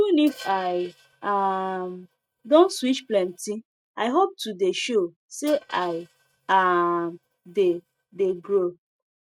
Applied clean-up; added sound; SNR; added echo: neural mask model RNNoise.